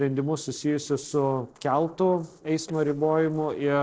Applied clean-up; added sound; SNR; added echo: neural separator model SepFormer DNS4.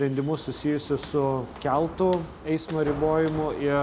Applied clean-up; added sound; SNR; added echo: none; Walk, footsteps; 14 dB; none.